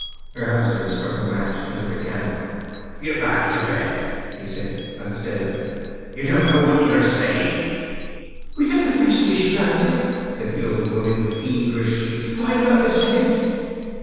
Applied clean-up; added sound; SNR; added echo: none; Glass; 12 dB; reverberation time 2.1 s.